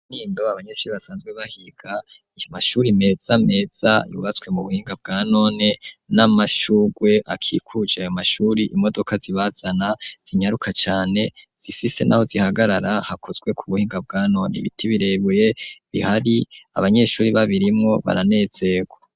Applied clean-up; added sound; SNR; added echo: none; none; none; none.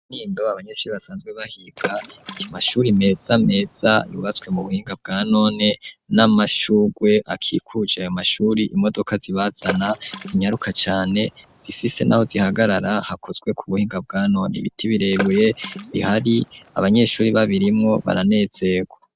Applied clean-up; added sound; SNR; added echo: none; Water / Splash, splatter; 15 dB; none.